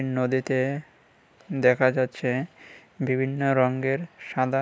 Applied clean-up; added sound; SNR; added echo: none; none; none; none.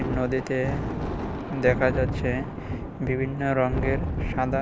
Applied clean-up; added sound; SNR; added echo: none; Thunder; 2 dB; none.